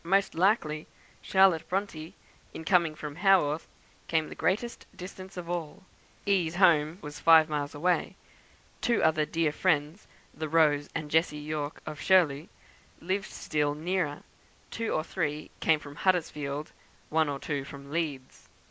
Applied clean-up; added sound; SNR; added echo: none; none; none; none.